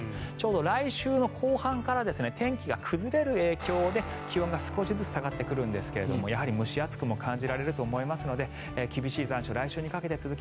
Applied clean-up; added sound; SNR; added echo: none; Guitar; 12 dB; none.